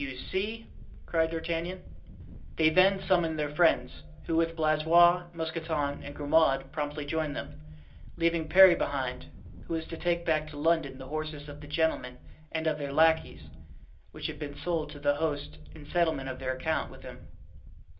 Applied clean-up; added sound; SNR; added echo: none; Wind; 14 dB; reverberation time 0.2 s.